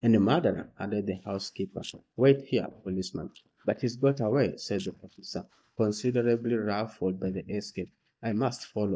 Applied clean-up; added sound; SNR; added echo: neural mask model DeepFilterNet 3.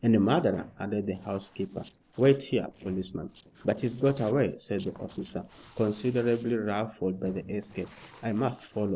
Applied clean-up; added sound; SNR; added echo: neural separator model SepFormer DNS4.